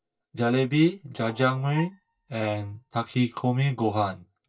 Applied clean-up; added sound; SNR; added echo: neural mask model DeepFilterNet 3.